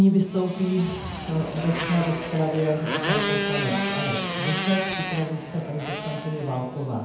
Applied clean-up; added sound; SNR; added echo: none; Motorcycle; 4 dB; reverberation time 0.7 s.